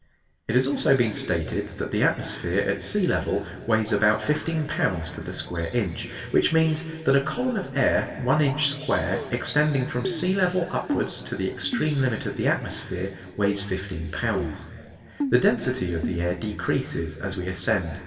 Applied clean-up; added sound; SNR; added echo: none; Keyboard (musical); 9 dB; reverberation time 2.2 s.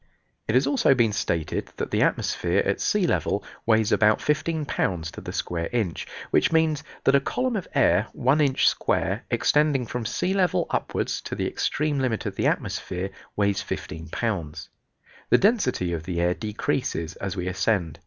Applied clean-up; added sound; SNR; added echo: none; none; none; none.